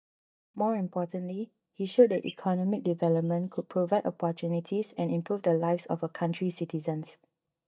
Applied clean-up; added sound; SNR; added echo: neural mask model DeepFilterNet 3.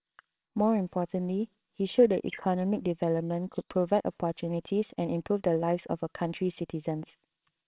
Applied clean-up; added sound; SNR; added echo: neural separator model SepFormer WHAMR!.